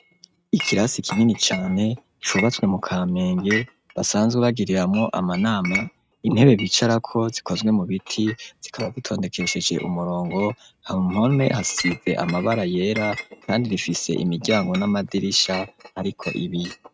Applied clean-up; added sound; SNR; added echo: neural mask model RNNoise.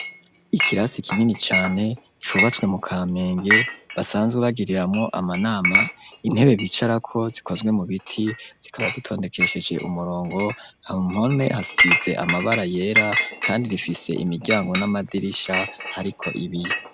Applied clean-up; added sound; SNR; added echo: none; Chink, clink; 4 dB; none.